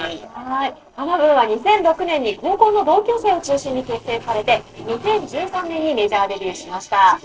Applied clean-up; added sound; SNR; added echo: neural separator model SepFormer DNS4.